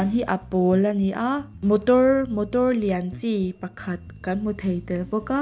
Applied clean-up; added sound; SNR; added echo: none; Bass guitar; 19 dB; none.